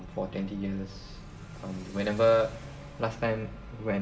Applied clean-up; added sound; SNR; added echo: none; Accelerating, revving, vroom / Car; 20 dB; reverberation time 2.0 s.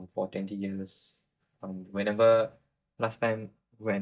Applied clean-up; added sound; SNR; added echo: neural mask model DeepFilterNet 3.